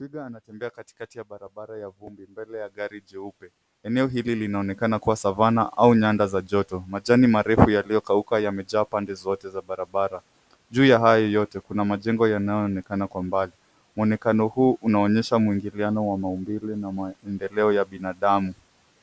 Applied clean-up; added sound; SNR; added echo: none; none; none; none.